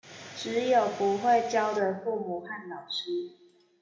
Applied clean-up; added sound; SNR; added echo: none; none; none; reverberation time 0.7 s.